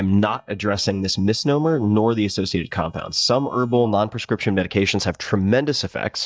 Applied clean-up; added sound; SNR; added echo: neural mask model DeepFilterNet 3.